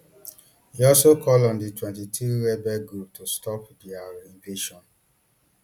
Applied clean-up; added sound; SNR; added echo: none; none; none; none.